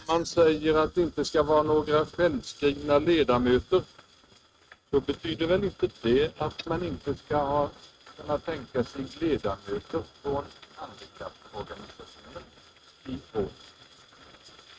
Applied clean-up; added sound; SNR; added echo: neural mask model RNNoise.